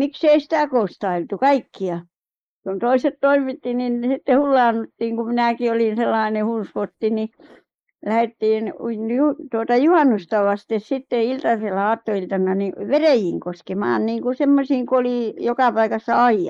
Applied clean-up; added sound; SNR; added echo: neural mask model Resemble Enhance denoiser.